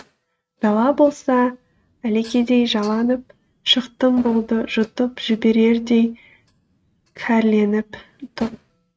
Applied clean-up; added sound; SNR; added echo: neural mask model RNNoise.